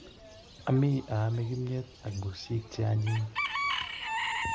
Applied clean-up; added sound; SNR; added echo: none; Bird / Chicken, rooster; 5 dB; none.